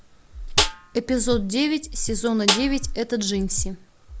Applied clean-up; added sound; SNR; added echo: none; Snare drum + Breathing; 3 dB; none.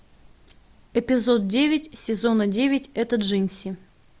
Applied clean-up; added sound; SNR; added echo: none; none; none; none.